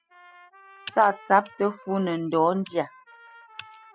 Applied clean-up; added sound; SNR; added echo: classical method spectral subtraction.